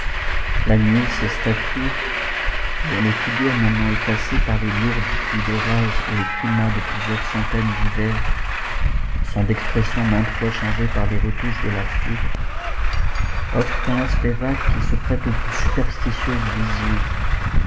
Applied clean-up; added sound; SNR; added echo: none; Truck; -4 dB; reverberation time 2.9 s.